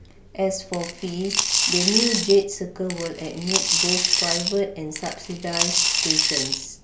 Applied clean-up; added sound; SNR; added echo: none; Coin (dropping) / Glass; -2 dB; none.